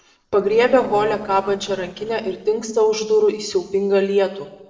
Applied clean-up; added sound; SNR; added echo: neural separator model SepFormer DNS4.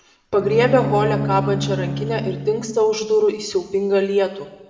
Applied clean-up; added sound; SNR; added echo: none; Bowed string instrument; 6 dB; reverberation time 1.3 s.